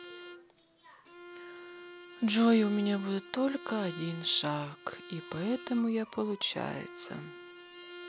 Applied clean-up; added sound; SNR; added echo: none; Bowed string instrument; 17 dB; none.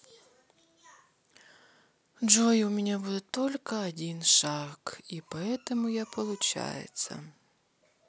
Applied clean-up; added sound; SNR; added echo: none; none; none; none.